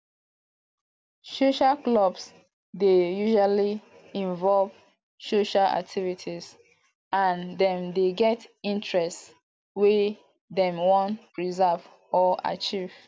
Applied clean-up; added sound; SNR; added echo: none; none; none; none.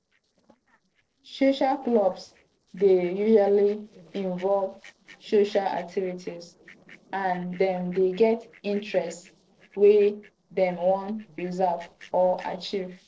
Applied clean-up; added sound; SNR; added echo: neural separator model SepFormer DNS4.